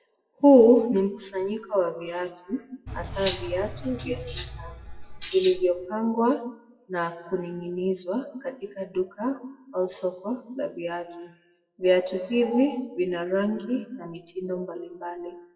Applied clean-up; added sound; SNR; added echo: classical method WPE with log-MMSE.